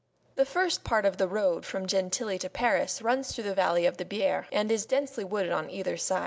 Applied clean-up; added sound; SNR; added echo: none; none; none; none.